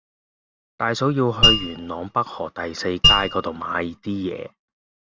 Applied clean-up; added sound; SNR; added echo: none; Mallet percussion; -5 dB; none.